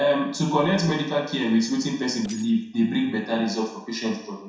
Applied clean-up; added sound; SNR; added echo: neural separator model SepFormer DNS4.